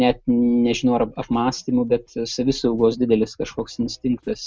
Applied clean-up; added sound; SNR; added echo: none; none; none; none.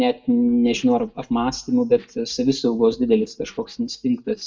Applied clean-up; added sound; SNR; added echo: neural mask model DeepFilterNet 3.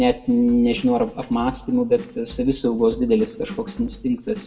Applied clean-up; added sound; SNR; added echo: none; Drum kit; 18 dB; reverberation time 1.3 s.